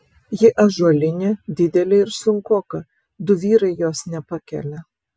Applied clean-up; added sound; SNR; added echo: none; none; none; none.